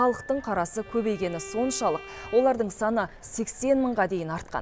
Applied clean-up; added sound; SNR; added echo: none; Bowed string instrument + Piano; 19 dB; none.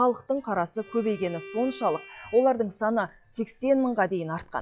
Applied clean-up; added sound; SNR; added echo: classical method log-MMSE.